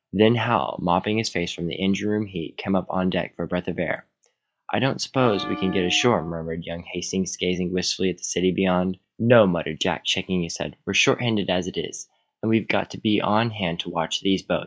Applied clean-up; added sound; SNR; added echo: classical method log-MMSE.